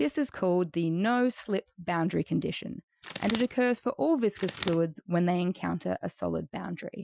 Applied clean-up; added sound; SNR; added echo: classical method Wiener filter.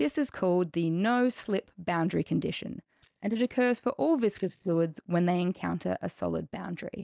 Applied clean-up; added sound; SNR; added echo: neural mask model DeepFilterNet 3.